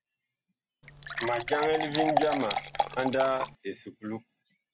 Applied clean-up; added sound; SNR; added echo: none; Fill (with liquid) / Water; 1 dB; none.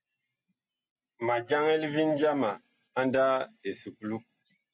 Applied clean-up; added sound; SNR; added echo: none; none; none; none.